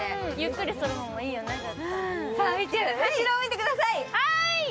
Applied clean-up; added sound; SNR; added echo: none; none; none; none.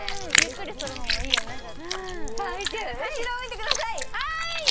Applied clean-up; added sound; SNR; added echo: none; Chewing, mastication; -4 dB; none.